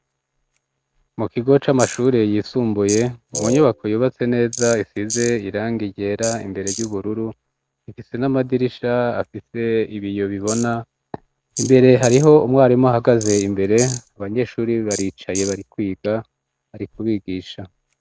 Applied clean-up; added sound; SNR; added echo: none; Tools + Wind instrument, woodwind instrument; 15 dB; none.